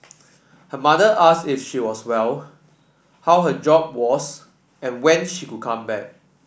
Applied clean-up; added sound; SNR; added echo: none; none; none; none.